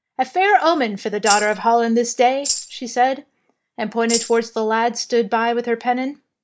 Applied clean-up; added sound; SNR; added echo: neural mask model Resemble Enhance denoiser.